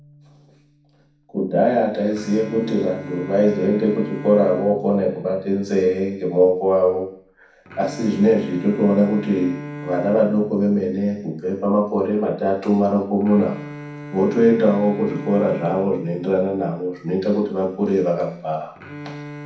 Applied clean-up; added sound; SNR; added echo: none; Bowed string instrument; 16 dB; reverberation time 0.6 s.